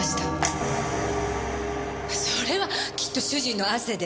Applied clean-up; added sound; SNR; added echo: none; Bell; 4 dB; none.